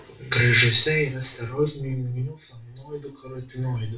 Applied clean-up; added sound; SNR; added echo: none; none; none; reverberation time 0.3 s.